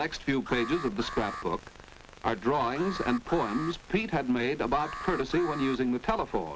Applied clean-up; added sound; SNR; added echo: none; Alarm; 12 dB; none.